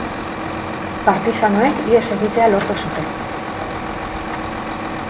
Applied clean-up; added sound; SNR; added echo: none; Truck; 5 dB; reverberation time 0.7 s.